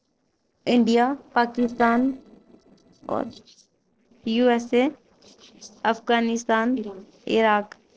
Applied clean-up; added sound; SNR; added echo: neural separator model SepFormer DNS4.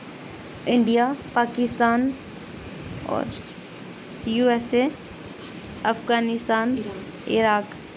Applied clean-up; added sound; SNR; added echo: none; none; none; none.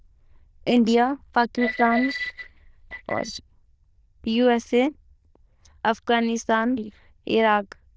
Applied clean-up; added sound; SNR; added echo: neural diffusion model UNIVERSE++.